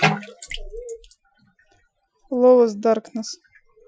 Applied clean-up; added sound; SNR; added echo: classical method Wiener filter.